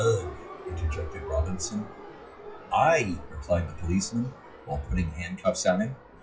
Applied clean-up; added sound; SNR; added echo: classical method WPE with log-MMSE.